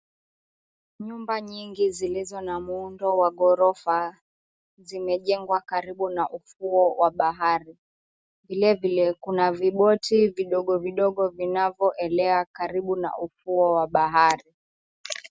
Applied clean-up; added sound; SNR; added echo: none; none; none; none.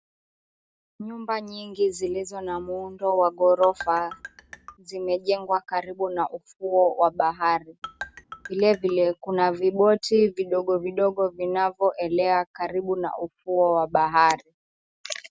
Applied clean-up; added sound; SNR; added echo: none; Marimba, xylophone; 16 dB; none.